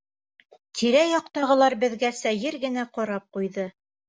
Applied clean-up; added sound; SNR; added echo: none; none; none; none.